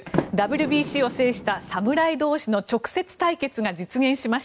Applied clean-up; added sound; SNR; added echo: none; Sliding door; 9 dB; none.